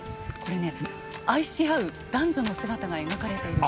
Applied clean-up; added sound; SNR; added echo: none; Wind; 10 dB; none.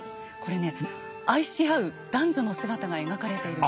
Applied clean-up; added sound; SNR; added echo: none; none; none; none.